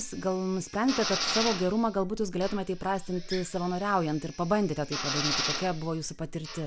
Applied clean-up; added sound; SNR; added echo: none; Drill; 7 dB; none.